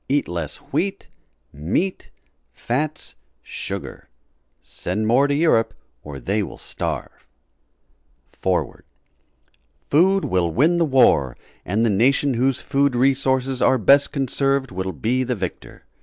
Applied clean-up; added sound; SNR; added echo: none; none; none; none.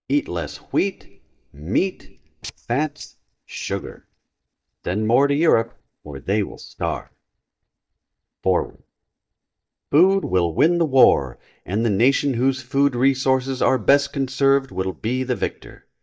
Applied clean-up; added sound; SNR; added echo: neural mask model DeepFilterNet 3.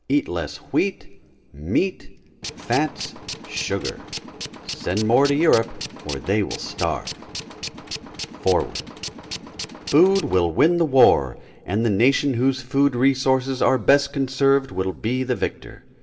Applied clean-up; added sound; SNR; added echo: none; Tools; 12 dB; reverberation time 0.3 s.